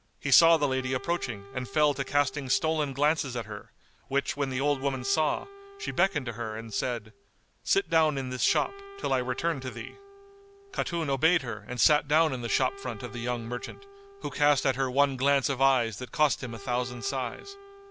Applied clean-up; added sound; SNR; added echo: none; Wind instrument, woodwind instrument; 19 dB; none.